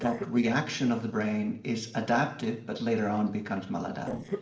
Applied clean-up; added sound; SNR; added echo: neural separator model SepFormer DNS4.